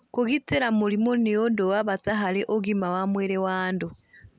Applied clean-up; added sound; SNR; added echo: none; none; none; none.